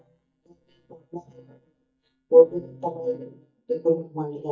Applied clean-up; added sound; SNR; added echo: neural mask model DeepFilterNet 3.